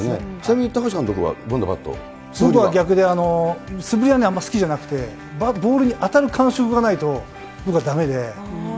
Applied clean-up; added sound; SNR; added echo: none; none; none; none.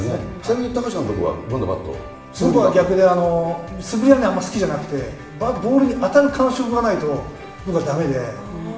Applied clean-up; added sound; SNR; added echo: none; none; none; reverberation time 0.8 s.